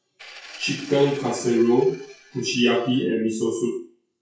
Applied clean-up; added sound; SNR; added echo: classical method WPE with log-MMSE.